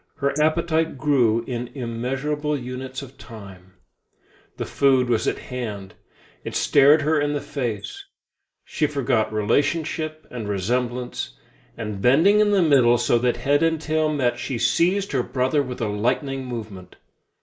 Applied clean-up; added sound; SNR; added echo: neural mask model Resemble Enhance denoiser.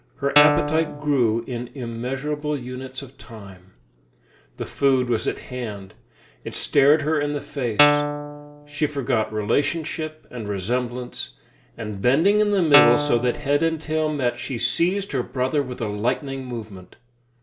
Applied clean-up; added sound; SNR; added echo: none; Guitar; -2 dB; none.